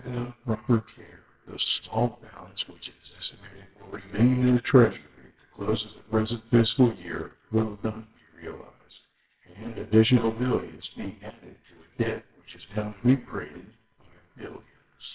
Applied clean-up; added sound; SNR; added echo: neural separator model SepFormer WHAMR!.